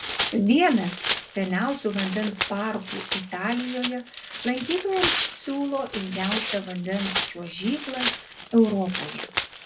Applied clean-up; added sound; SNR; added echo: none; Tearing; 3 dB; none.